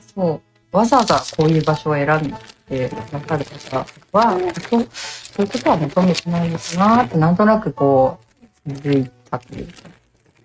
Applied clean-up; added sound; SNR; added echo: neural mask model RNNoise.